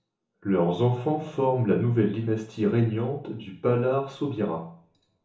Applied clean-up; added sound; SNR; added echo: none; none; none; reverberation time 0.7 s.